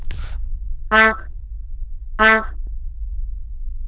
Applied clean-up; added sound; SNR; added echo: neural diffusion model UNIVERSE++.